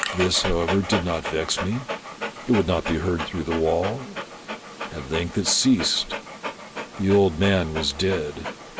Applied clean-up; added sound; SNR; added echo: none; Dog; 8 dB; none.